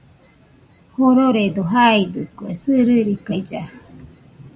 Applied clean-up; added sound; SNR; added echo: none; none; none; none.